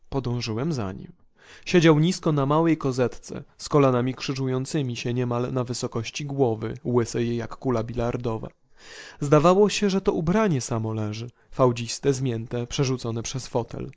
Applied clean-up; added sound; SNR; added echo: neural mask model Resemble Enhance denoiser.